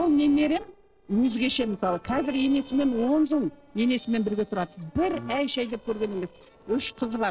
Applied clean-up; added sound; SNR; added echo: neural separator model SepFormer DNS4.